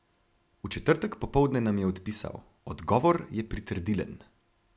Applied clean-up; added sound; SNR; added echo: none; none; none; none.